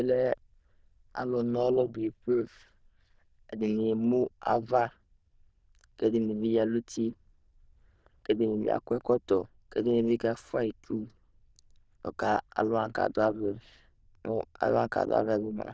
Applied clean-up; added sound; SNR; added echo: neural diffusion model UNIVERSE++.